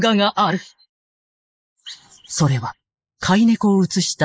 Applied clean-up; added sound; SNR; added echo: neural mask model Resemble Enhance denoiser.